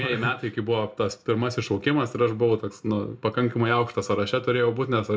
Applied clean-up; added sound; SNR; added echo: none; none; none; reverberation time 0.3 s.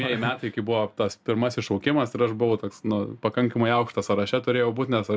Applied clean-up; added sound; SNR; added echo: none; none; none; none.